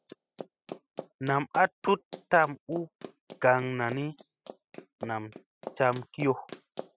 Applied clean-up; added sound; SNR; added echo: classical method spectral subtraction.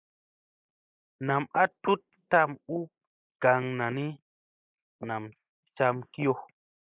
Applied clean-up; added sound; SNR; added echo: neural mask model Resemble Enhance denoiser.